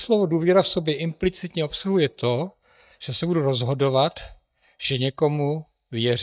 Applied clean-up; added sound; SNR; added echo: neural mask model DeepFilterNet 3.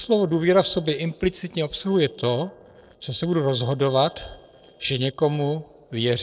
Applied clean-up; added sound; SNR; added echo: neural separator model SepFormer DNS4.